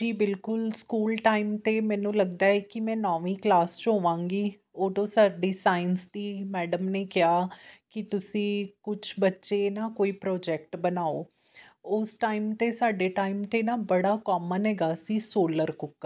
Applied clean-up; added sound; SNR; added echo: none; none; none; none.